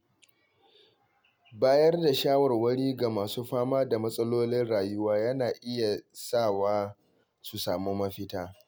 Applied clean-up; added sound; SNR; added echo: none; none; none; none.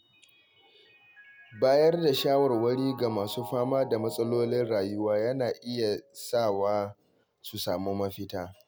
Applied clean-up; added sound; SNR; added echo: none; Mallet percussion; 18 dB; none.